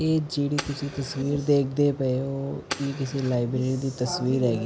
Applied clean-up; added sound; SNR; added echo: none; Fire; 16 dB; none.